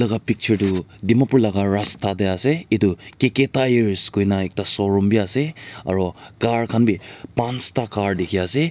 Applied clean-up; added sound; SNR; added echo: none; none; none; none.